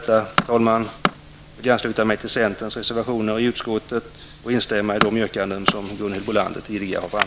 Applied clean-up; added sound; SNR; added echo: none; Tools; 6 dB; none.